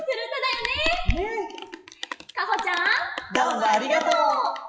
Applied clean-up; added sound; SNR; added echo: classical method WPE with log-MMSE.